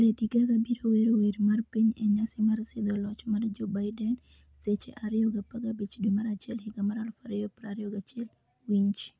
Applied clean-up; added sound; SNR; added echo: none; none; none; none.